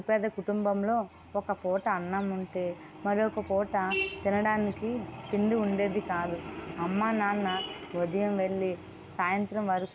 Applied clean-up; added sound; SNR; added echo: none; none; none; none.